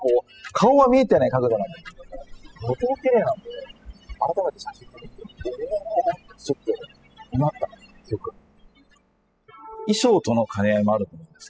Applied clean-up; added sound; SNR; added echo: classical method spectral subtraction.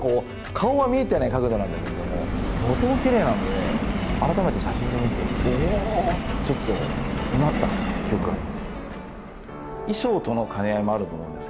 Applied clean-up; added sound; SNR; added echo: none; Subway, metro, underground; 3 dB; none.